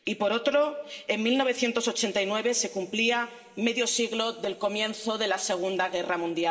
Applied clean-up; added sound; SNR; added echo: none; none; none; reverberation time 2.4 s.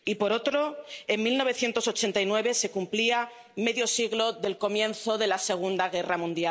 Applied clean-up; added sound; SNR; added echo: none; none; none; none.